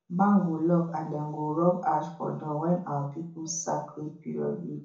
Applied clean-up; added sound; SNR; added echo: none; none; none; reverberation time 0.5 s.